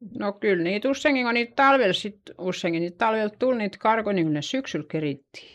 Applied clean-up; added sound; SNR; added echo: neural mask model Resemble Enhance denoiser.